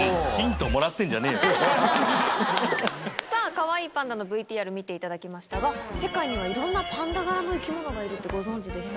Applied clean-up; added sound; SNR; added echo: none; none; none; none.